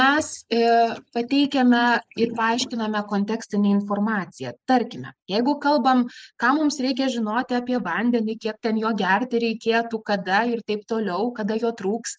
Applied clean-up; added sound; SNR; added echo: neural mask model Resemble Enhance denoiser.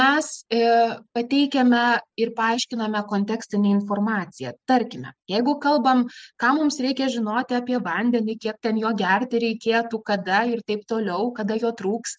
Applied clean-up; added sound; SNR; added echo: none; none; none; none.